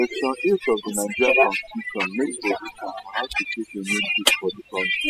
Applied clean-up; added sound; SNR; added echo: classical method spectral subtraction.